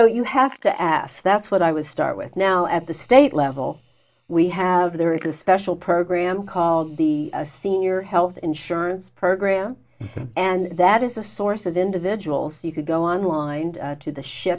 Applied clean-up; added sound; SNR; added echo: neural mask model Resemble Enhance denoiser.